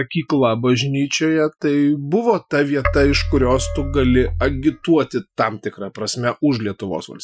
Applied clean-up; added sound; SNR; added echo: classical method Wiener filter.